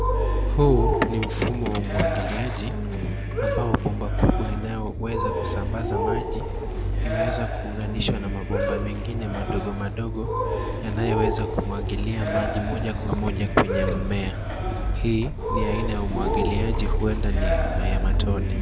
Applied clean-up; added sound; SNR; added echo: none; Cheering + Engine starting / Motor vehicle (road); -3 dB; none.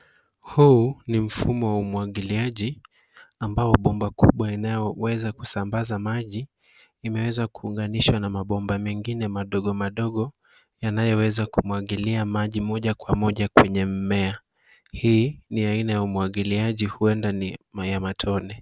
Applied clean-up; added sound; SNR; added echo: none; none; none; none.